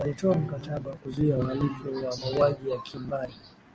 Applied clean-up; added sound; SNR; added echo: none; Bowed string instrument; 19 dB; none.